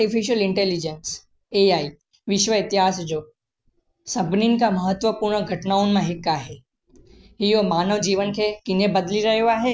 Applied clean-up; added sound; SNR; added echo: none; none; none; none.